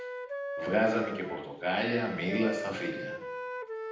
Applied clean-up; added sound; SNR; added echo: none; Wind instrument, woodwind instrument; 7 dB; reverberation time 0.8 s.